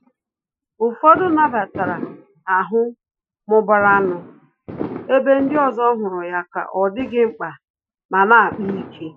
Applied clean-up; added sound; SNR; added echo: classical method Wiener filter.